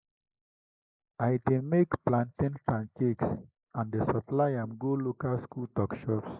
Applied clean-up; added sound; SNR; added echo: neural mask model Resemble Enhance denoiser.